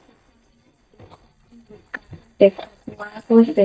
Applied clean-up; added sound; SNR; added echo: neural mask model DeepFilterNet 3.